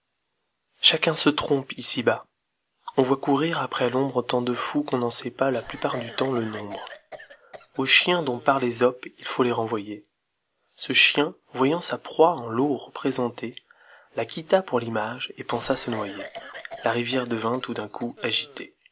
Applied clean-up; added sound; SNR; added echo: none; Cough; 16 dB; none.